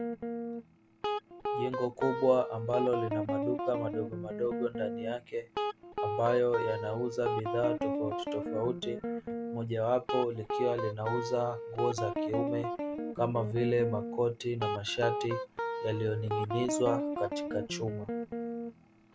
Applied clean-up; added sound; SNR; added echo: none; Guitar; 2 dB; none.